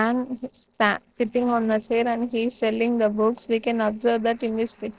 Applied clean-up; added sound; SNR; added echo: neural separator model SepFormer DNS4.